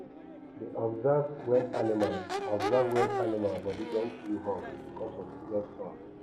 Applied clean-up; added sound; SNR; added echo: none; Crowd / Race car, auto racing / Accelerating, revving, vroom; 6 dB; none.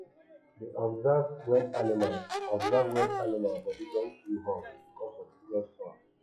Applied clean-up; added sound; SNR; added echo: classical method log-MMSE.